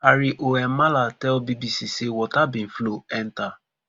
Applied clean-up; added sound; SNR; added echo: none; none; none; none.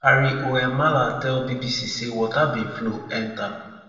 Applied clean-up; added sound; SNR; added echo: none; none; none; reverberation time 1.1 s.